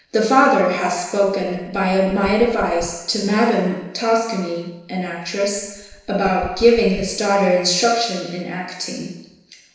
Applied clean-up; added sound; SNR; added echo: neural separator model SepFormer DNS4.